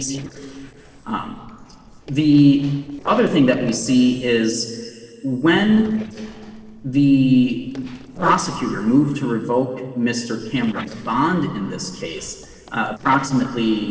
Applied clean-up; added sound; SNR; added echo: neural separator model SepFormer DNS4.